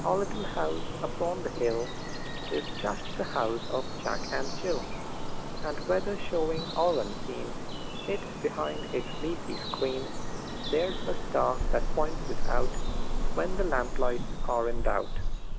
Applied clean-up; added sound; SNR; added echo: none; Bird vocalization, bird call, bird song; -2 dB; none.